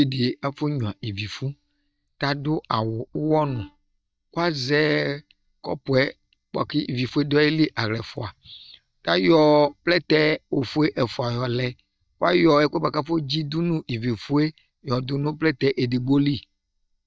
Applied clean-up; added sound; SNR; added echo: neural mask model DeepFilterNet 3.